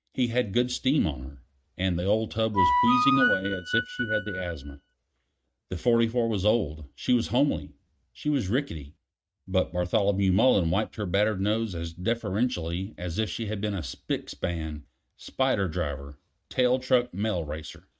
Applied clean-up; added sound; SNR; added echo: neural mask model RNNoise.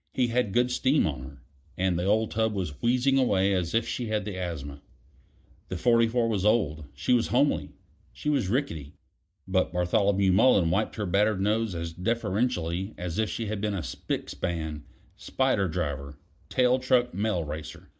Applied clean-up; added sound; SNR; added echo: neural mask model Resemble Enhance denoiser.